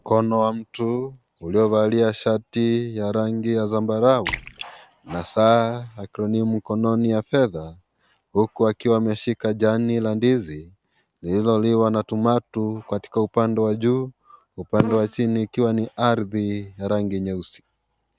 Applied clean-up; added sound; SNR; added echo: none; Splash, splatter; 14 dB; none.